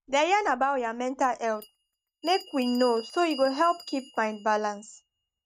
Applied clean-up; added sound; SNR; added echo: neural mask model RNNoise.